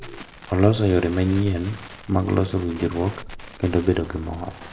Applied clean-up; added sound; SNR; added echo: none; Crackle; 17 dB; reverberation time 0.6 s.